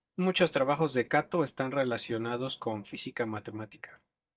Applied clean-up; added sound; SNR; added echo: neural mask model DeepFilterNet 3.